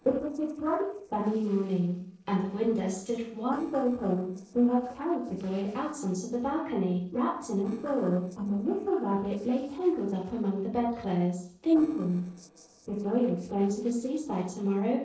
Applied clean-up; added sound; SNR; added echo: neural separator model SepFormer DNS4.